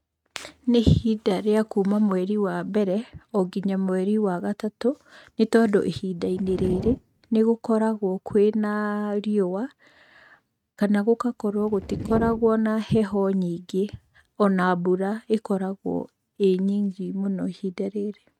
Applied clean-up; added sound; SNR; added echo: neural mask model RNNoise.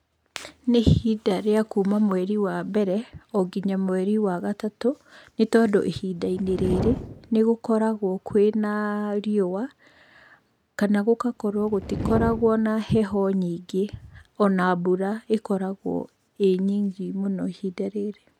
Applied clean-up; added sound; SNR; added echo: none; Fire; 8 dB; none.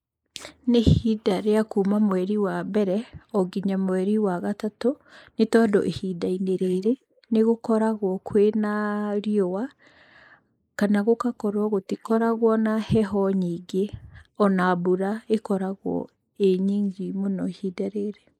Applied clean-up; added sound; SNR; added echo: neural mask model Resemble Enhance denoiser.